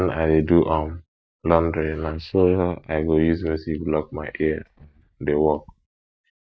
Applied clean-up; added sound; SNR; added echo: neural mask model DeepFilterNet 3.